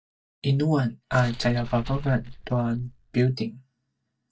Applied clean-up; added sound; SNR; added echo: neural mask model DeepFilterNet 3.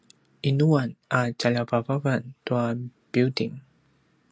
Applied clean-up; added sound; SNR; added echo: none; none; none; none.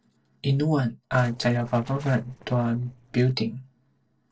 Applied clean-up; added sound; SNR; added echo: neural separator model SepFormer DNS4.